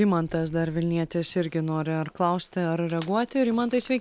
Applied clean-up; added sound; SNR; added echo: none; none; none; none.